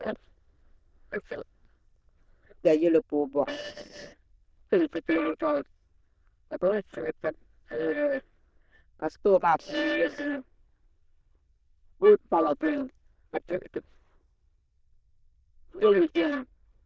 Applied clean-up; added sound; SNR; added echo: neural diffusion model UNIVERSE++.